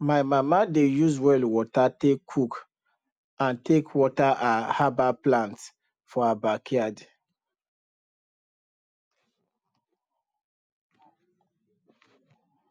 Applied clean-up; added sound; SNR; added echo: none; none; none; none.